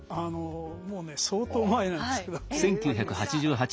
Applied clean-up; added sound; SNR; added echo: none; none; none; none.